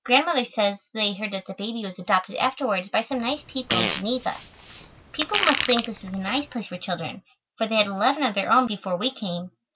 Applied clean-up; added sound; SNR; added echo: none; Fart; 2 dB; none.